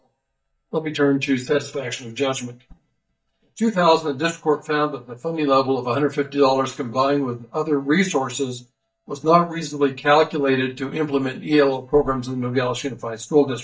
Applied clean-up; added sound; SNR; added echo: neural mask model DeepFilterNet 3.